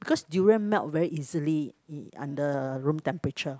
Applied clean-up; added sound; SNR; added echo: none; none; none; none.